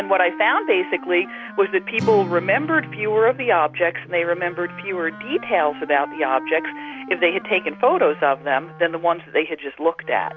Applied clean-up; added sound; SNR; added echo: none; Wind instrument, woodwind instrument + Acoustic guitar; 14 dB; none.